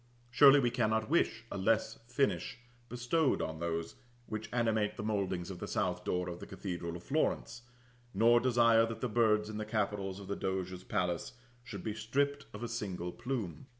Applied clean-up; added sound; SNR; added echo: none; none; none; none.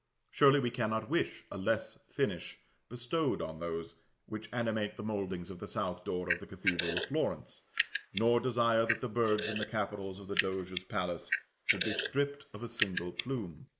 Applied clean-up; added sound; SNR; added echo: neural mask model Resemble Enhance denoiser.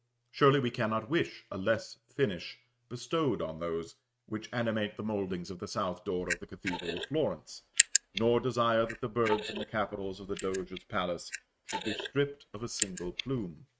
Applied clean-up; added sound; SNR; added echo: neural mask model RNNoise.